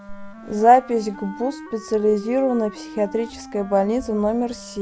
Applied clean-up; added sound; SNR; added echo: none; Wind instrument, woodwind instrument; 17 dB; none.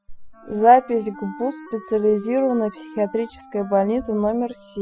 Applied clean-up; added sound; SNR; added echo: classical method spectral subtraction.